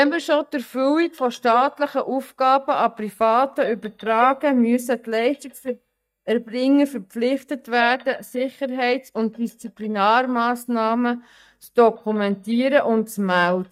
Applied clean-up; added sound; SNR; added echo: neural mask model DeepFilterNet 3.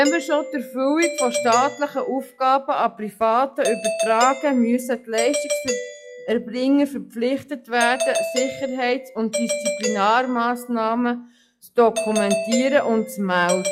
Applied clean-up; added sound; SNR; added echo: classical method log-MMSE.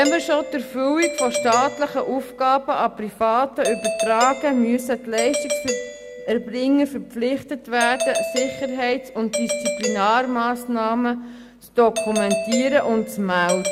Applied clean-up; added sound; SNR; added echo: none; Doorbell; 7 dB; none.